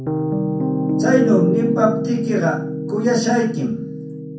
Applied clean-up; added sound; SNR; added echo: none; Piano; 1 dB; reverberation time 0.6 s.